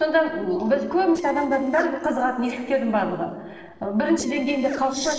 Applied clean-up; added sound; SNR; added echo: neural separator model SepFormer DNS4.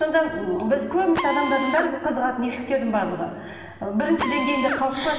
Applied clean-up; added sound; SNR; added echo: none; Drill; 9 dB; reverberation time 1.7 s.